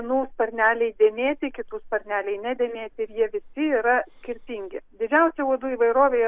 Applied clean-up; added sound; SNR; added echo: none; none; none; none.